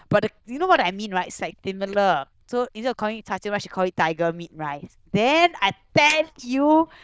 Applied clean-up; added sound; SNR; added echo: neural diffusion model UNIVERSE++.